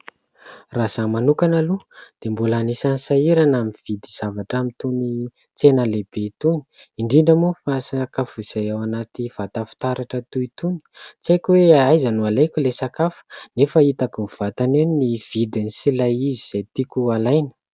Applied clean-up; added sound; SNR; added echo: none; none; none; none.